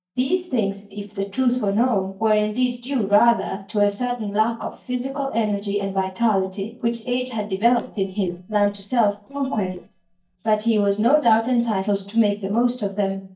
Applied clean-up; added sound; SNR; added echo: neural mask model DeepFilterNet 3.